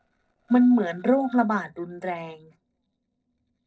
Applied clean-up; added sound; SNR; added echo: neural separator model SepFormer DNS4.